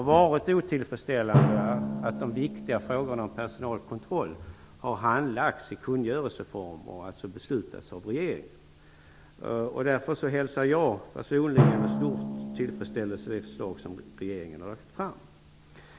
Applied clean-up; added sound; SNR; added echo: none; Drum; 4 dB; none.